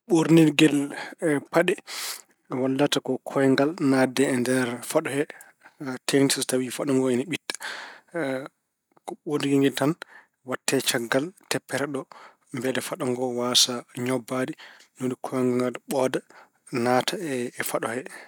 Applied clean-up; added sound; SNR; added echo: none; none; none; none.